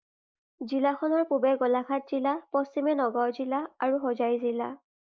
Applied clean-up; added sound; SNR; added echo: neural mask model Resemble Enhance denoiser.